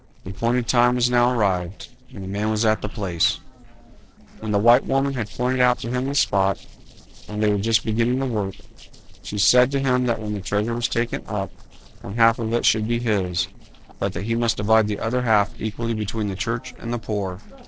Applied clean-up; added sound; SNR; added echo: neural separator model SepFormer DNS4.